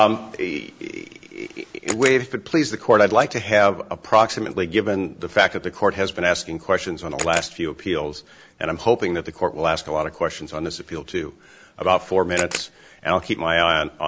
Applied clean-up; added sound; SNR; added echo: none; Camera; 12 dB; none.